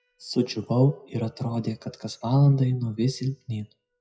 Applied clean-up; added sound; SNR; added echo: classical method WPE with log-MMSE.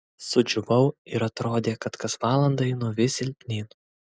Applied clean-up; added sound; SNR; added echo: none; none; none; none.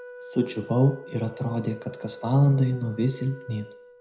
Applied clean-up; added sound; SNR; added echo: none; Wind instrument, woodwind instrument; 18 dB; reverberation time 0.4 s.